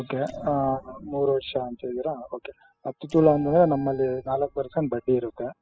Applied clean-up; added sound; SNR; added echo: classical method spectral subtraction.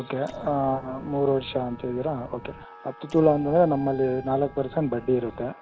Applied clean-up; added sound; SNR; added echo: none; Wind instrument, woodwind instrument + Explosion; 17 dB; none.